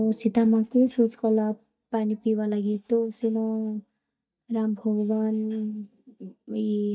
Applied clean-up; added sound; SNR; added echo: neural mask model DeepFilterNet 3.